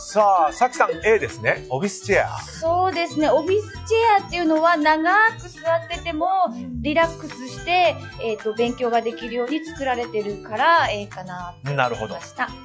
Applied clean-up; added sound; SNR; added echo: classical method log-MMSE.